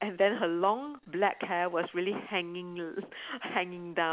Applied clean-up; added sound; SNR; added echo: none; none; none; none.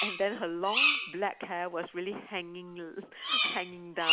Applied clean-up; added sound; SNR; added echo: none; Bird vocalization, bird call, bird song; -2 dB; none.